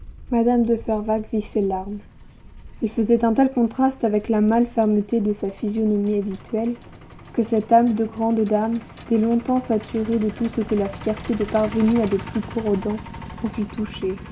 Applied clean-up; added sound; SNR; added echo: none; Truck; 16 dB; none.